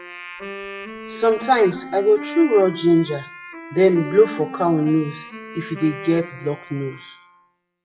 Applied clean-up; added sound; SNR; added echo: classical method WPE with log-MMSE.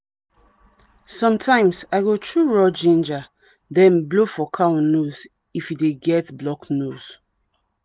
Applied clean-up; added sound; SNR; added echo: none; none; none; none.